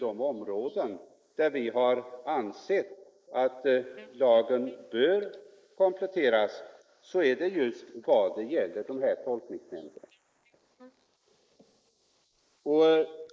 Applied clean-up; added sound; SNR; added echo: neural mask model Resemble Enhance denoiser.